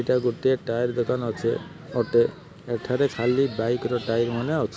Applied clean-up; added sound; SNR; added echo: none; none; none; none.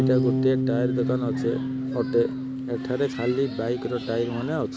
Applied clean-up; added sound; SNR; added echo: none; Bass guitar; 1 dB; none.